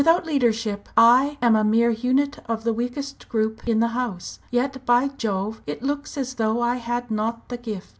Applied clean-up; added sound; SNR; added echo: none; none; none; none.